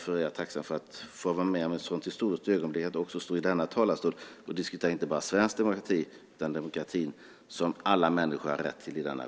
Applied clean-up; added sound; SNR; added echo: none; none; none; none.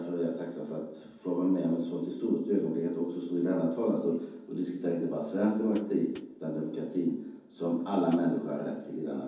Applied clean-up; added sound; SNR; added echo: none; Hi-hat; 18 dB; reverberation time 0.9 s.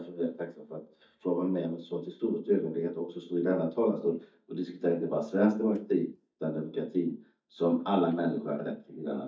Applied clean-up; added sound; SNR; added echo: neural mask model DeepFilterNet 3.